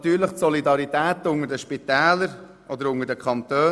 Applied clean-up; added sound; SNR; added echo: none; none; none; none.